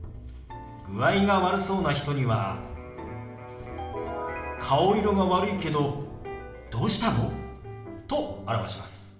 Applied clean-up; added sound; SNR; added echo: none; Electric guitar; 18 dB; reverberation time 0.9 s.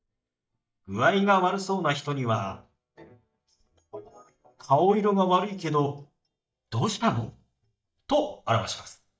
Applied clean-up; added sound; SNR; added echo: neural mask model DeepFilterNet 3.